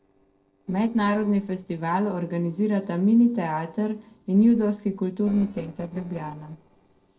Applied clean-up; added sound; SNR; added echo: neural separator model SepFormer DNS4.